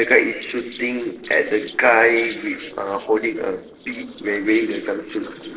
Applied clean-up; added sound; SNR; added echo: neural separator model SepFormer DNS4.